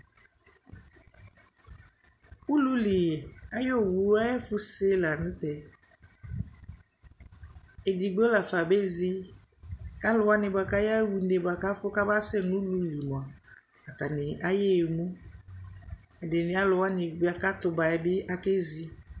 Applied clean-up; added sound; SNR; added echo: none; none; none; none.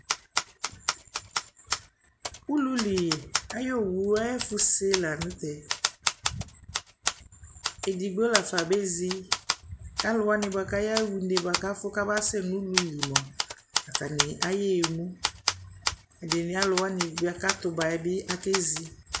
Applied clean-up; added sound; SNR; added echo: none; Typewriter; 4 dB; none.